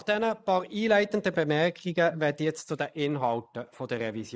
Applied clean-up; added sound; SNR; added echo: neural mask model Resemble Enhance denoiser.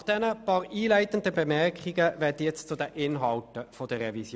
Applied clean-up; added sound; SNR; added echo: none; none; none; none.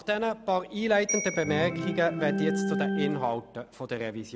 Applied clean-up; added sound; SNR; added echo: none; Bell + Organ; 4 dB; none.